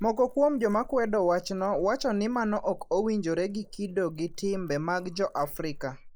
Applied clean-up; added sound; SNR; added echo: neural mask model Resemble Enhance denoiser.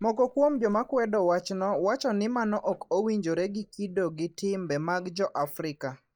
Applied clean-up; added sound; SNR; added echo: neural mask model DeepFilterNet 3.